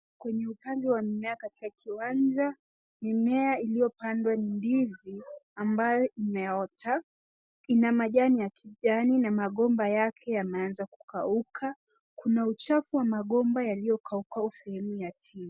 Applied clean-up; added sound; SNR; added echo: none; none; none; none.